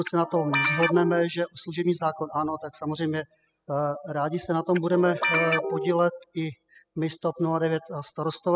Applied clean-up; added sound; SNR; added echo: classical method spectral subtraction.